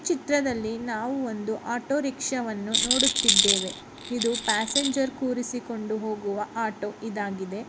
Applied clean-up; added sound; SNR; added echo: none; Rattle; -3 dB; none.